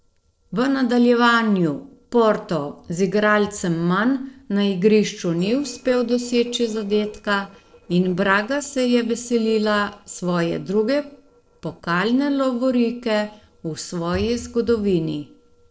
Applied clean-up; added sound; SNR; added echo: neural separator model SepFormer DNS4.